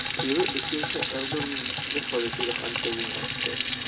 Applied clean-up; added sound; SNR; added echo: none; Sink (filling or washing) / Water tap, faucet; -2 dB; reverberation time 0.2 s.